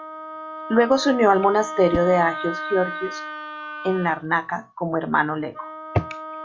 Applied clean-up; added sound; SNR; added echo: none; Wind instrument, woodwind instrument + Whoosh, swoosh, swish; 10 dB; none.